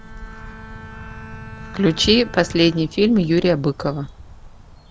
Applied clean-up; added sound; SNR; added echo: none; Bowed string instrument + Bird vocalization, bird call, bird song; 16 dB; none.